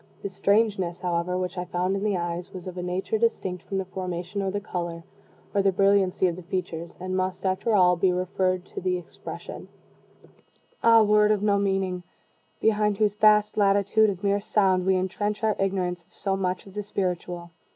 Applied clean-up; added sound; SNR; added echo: none; none; none; none.